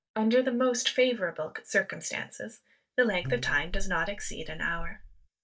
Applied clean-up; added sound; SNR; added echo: neural mask model DeepFilterNet 3.